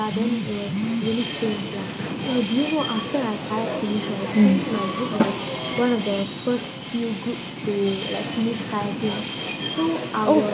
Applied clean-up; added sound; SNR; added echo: none; Subway, metro, underground + Snare drum; 3 dB; none.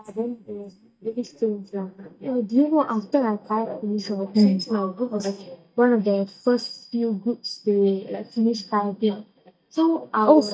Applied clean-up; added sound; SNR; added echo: neural mask model DeepFilterNet 3.